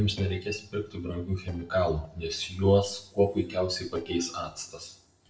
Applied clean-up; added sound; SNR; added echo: neural separator model SepFormer DNS4.